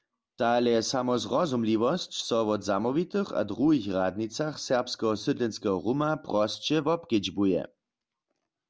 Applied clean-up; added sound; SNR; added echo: none; none; none; none.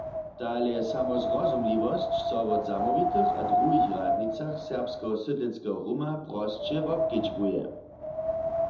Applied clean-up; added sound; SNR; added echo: none; Wind; -1 dB; reverberation time 0.8 s.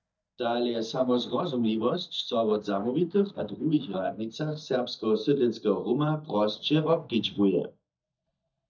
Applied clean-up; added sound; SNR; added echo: neural mask model DeepFilterNet 3.